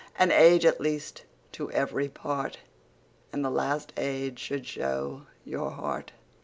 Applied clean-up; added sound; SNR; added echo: none; none; none; none.